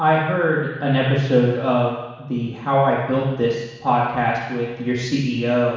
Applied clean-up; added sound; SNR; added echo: none; none; none; reverberation time 1.1 s.